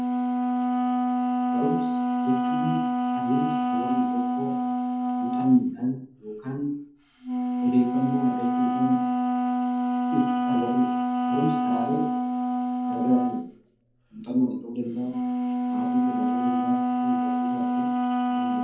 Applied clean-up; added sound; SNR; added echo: none; Wind instrument, woodwind instrument; -4 dB; reverberation time 0.5 s.